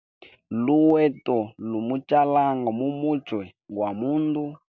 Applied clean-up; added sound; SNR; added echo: none; none; none; none.